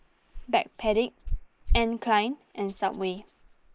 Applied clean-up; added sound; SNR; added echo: neural mask model Resemble Enhance denoiser.